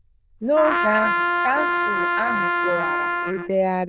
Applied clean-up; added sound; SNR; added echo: neural diffusion model UNIVERSE++.